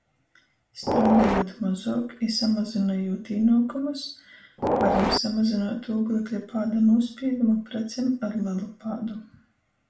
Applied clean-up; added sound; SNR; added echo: none; Train; -3 dB; reverberation time 0.4 s.